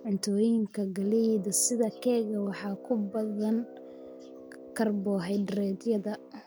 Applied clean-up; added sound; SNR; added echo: none; Brass instrument; 18 dB; none.